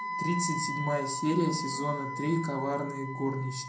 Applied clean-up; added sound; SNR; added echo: none; Wind instrument, woodwind instrument; 5 dB; reverberation time 0.6 s.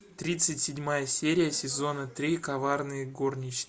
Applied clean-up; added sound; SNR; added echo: none; none; none; none.